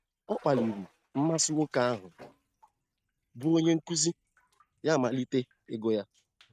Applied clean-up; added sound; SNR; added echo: neural mask model RNNoise.